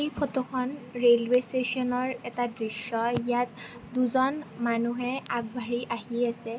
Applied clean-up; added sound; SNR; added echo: none; none; none; none.